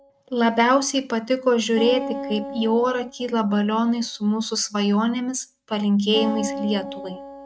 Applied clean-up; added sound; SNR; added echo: neural mask model RNNoise.